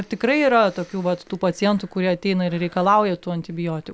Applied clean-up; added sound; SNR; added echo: none; none; none; none.